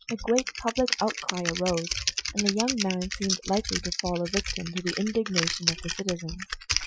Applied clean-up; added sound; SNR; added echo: classical method Wiener filter.